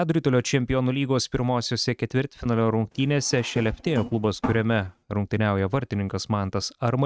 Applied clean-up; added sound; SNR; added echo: neural mask model RNNoise.